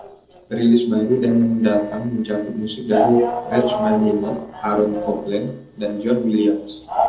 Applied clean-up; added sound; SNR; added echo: neural separator model SepFormer DNS4.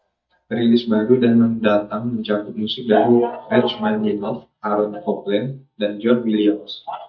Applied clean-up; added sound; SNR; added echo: neural mask model DeepFilterNet 3.